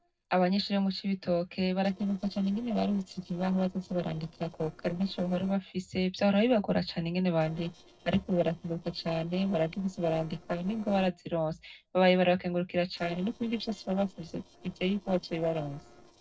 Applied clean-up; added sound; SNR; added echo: neural separator model SepFormer DNS4.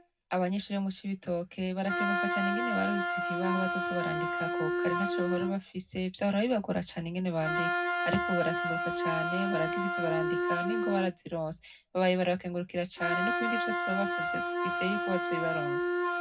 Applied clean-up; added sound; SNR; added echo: none; Wind instrument, woodwind instrument; 0 dB; reverberation time 0.3 s.